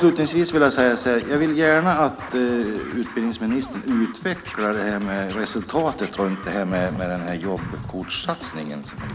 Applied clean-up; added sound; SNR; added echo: none; Scratching (performance technique); 15 dB; none.